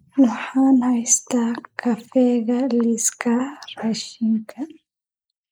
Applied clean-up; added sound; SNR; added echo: neural mask model Resemble Enhance denoiser.